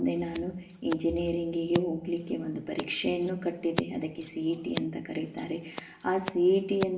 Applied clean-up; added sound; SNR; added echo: none; Scissors; 11 dB; reverberation time 0.9 s.